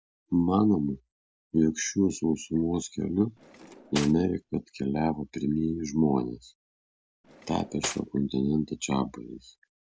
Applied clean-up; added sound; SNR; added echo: none; Cutlery, silverware; 12 dB; none.